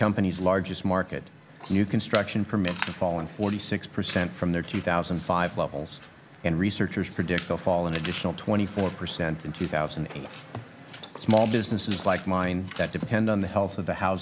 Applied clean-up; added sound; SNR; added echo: none; Chewing, mastication; 14 dB; none.